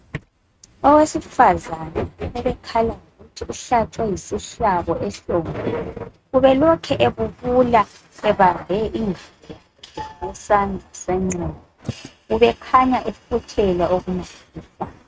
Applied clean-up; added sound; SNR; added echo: neural mask model RNNoise.